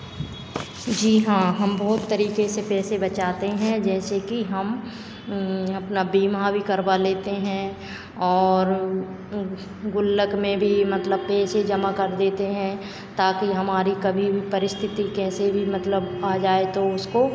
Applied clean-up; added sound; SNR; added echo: none; none; none; none.